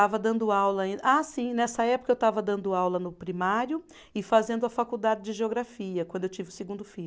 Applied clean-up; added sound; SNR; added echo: none; none; none; none.